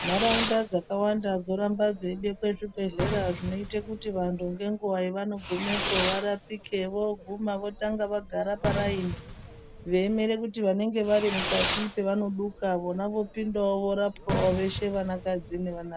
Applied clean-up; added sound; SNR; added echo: none; Fireworks; 7 dB; none.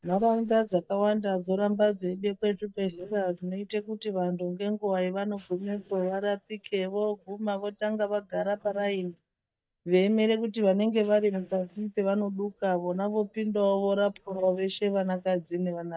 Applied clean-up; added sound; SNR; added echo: neural mask model DeepFilterNet 3.